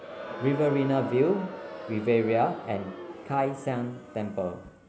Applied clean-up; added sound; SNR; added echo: none; Crowd; 12 dB; none.